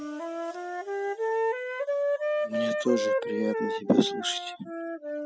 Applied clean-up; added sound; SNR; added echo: classical method spectral subtraction.